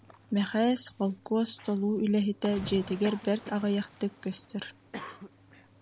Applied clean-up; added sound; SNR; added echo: none; Cough + Cricket / Waves, surf; 17 dB; none.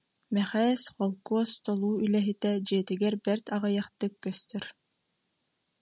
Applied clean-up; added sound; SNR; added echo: none; none; none; none.